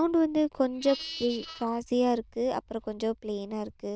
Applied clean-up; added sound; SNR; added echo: neural diffusion model UNIVERSE++.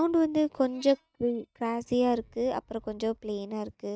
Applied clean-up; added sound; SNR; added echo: neural mask model DeepFilterNet 3.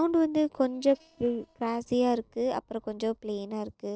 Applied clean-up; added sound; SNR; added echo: neural separator model SepFormer DNS4.